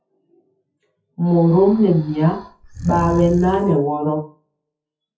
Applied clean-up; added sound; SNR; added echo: classical method WPE with log-MMSE.